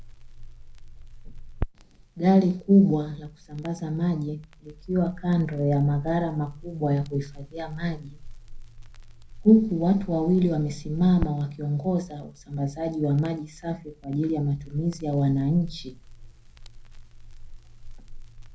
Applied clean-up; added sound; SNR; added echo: none; Crackle; 14 dB; reverberation time 0.4 s.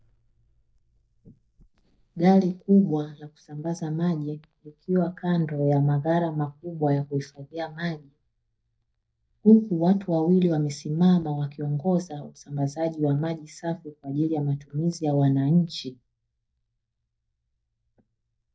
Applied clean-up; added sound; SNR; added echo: neural mask model DeepFilterNet 3.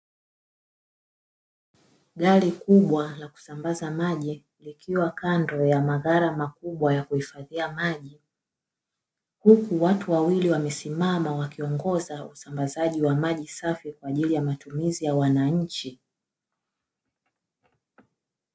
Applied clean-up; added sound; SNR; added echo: none; none; none; none.